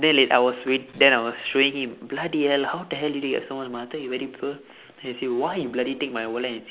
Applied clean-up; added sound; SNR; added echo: none; none; none; none.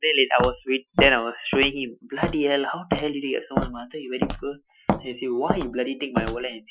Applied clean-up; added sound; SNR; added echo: classical method Wiener filter.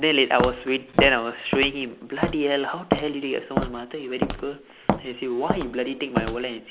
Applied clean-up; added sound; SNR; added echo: none; Walk, footsteps; 4 dB; none.